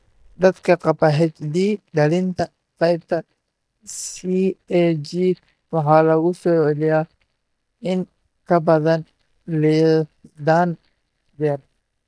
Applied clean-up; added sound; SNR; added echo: neural mask model DeepFilterNet 3.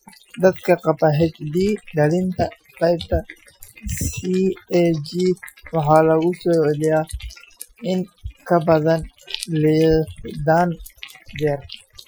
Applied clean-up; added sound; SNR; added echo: classical method Wiener filter.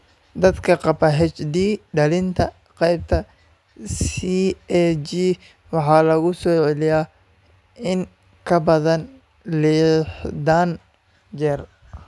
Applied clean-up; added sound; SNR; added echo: none; none; none; none.